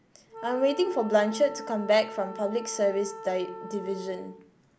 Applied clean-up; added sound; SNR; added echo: none; Wind instrument, woodwind instrument; 13 dB; none.